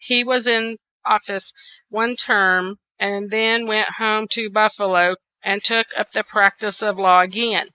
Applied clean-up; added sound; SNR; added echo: neural mask model Resemble Enhance denoiser.